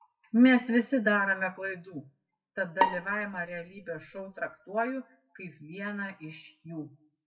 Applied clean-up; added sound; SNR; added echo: classical method WPE with log-MMSE.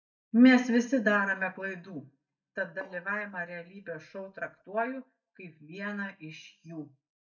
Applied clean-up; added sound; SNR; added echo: neural mask model DeepFilterNet 3.